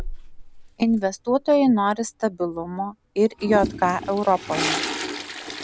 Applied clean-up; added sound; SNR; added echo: none; Toilet flush; 9 dB; none.